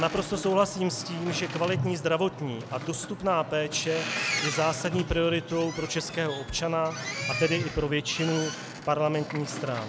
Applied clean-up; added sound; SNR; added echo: none; Boat, Water vehicle; 7 dB; none.